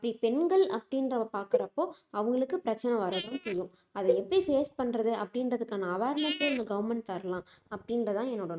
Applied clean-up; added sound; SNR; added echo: neural mask model RNNoise.